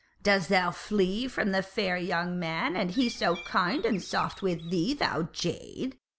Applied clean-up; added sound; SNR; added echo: none; Bird; 17 dB; none.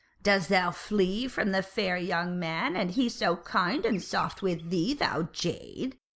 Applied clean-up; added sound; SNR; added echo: neural mask model Resemble Enhance denoiser.